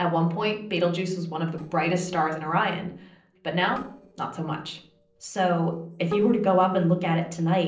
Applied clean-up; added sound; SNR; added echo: neural separator model SepFormer DNS4.